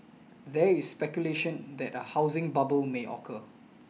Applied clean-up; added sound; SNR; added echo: none; none; none; none.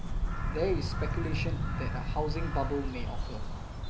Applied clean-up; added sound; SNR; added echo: none; Bird vocalization, bird call, bird song; -4 dB; none.